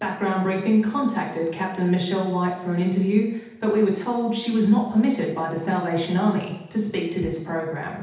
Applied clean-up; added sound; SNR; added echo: none; Bass drum; 17 dB; reverberation time 0.8 s.